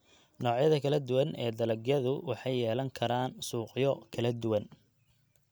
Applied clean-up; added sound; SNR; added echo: none; none; none; none.